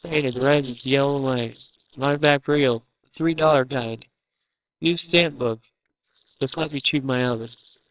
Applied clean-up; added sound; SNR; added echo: neural separator model SepFormer WHAMR!.